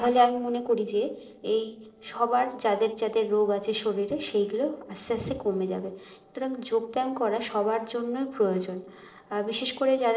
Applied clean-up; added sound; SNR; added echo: neural separator model SepFormer DNS4.